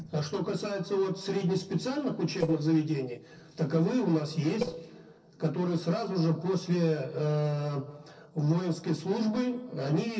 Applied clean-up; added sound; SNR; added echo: neural separator model SepFormer DNS4.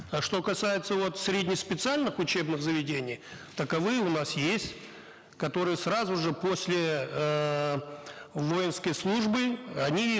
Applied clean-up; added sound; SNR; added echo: none; none; none; none.